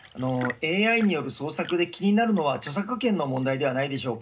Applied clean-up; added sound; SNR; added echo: none; Tap / Fill (with liquid) / Trickle, dribble / Chirp, tweet / Engine; 18 dB; reverberation time 0.2 s.